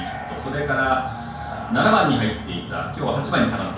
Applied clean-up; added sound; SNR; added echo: none; none; none; reverberation time 0.5 s.